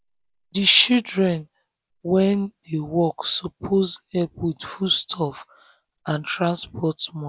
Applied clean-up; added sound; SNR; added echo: none; none; none; none.